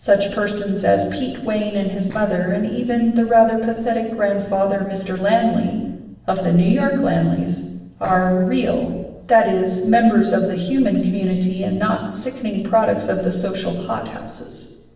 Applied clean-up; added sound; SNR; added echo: neural separator model SepFormer DNS4.